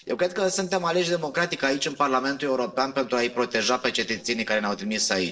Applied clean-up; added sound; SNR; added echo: neural separator model SepFormer DNS4.